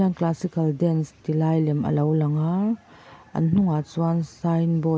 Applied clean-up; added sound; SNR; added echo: none; none; none; none.